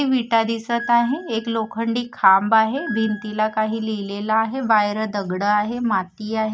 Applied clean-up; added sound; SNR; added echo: none; Piano; 18 dB; none.